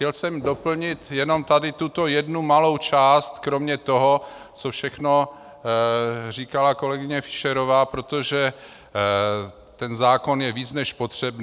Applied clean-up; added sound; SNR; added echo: none; none; none; none.